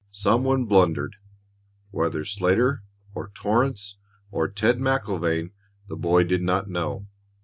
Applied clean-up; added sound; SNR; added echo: none; none; none; none.